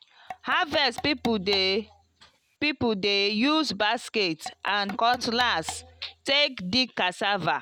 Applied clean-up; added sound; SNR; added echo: none; Tap / Percussion; 16 dB; none.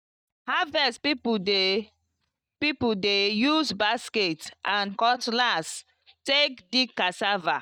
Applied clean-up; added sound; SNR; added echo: neural mask model DeepFilterNet 3.